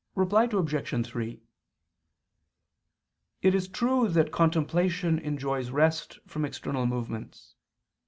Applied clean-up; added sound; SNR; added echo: none; none; none; none.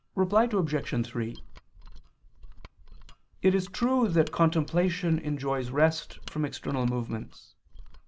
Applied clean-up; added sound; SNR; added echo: none; Mechanisms; 15 dB; none.